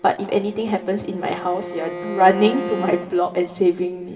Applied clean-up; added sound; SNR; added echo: none; Bowed string instrument; 11 dB; reverberation time 2.1 s.